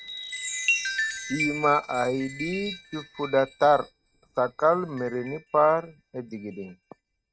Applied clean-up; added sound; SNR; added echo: neural mask model RNNoise.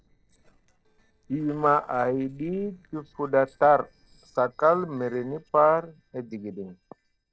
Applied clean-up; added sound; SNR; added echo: neural separator model SepFormer DNS4.